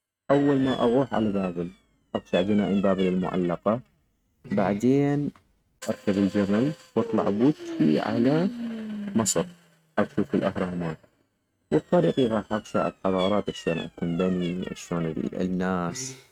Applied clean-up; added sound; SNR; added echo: neural mask model RNNoise.